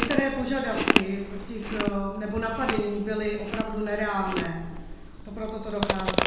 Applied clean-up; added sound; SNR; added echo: none; Chewing, mastication; 1 dB; reverberation time 1.0 s.